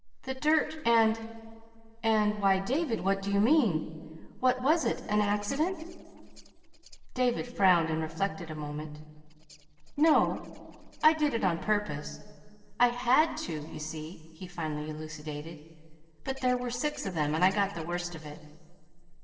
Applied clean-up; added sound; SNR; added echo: neural separator model SepFormer DNS4.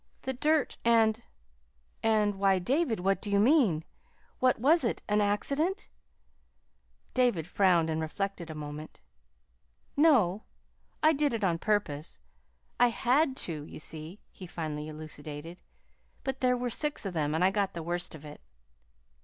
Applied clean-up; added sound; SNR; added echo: none; none; none; none.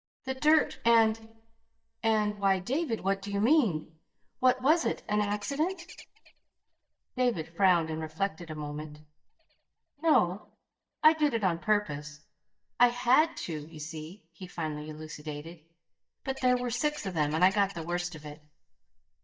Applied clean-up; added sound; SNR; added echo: neural mask model DeepFilterNet 3.